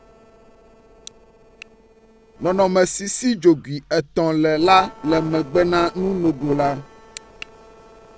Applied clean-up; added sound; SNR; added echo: neural separator model SepFormer DNS4.